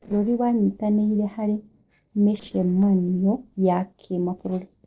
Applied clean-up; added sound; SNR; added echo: neural separator model SepFormer DNS4.